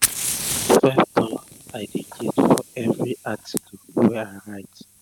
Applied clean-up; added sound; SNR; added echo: none; Fire; 8 dB; none.